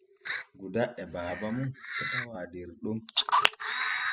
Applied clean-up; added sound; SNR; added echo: classical method spectral subtraction.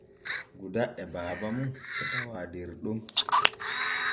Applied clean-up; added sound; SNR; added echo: none; Camera; -4 dB; none.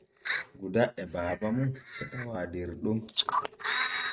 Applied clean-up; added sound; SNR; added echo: neural mask model RNNoise.